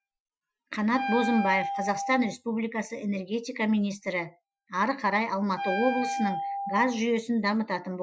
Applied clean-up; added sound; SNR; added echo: classical method Wiener filter.